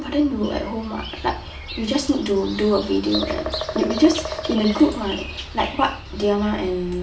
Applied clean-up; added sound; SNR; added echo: none; Bird vocalization, bird call, bird song; 11 dB; reverberation time 0.3 s.